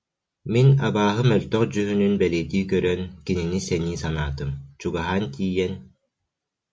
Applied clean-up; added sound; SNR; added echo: none; none; none; none.